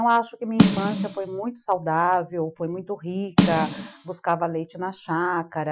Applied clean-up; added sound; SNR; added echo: classical method Wiener filter.